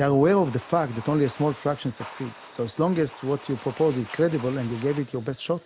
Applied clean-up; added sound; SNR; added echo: none; Domestic sounds, home sounds; 19 dB; none.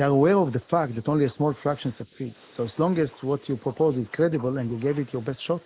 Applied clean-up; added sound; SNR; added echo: neural mask model Resemble Enhance denoiser.